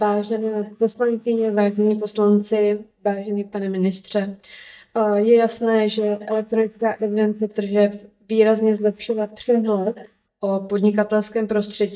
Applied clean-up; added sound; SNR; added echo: neural mask model DeepFilterNet 3.